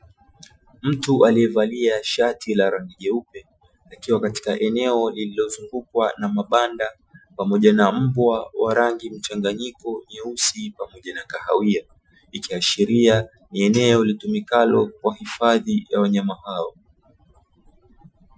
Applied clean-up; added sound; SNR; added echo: classical method Wiener filter.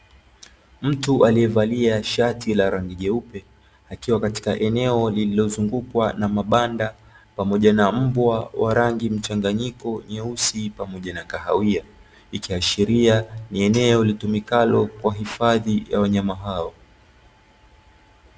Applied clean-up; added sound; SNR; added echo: none; none; none; none.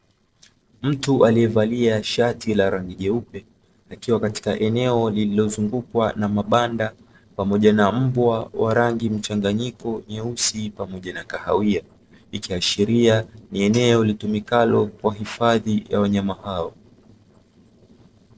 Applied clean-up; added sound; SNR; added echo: neural separator model SepFormer DNS4.